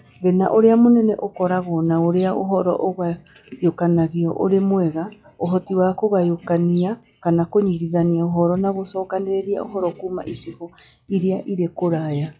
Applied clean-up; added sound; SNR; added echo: classical method log-MMSE.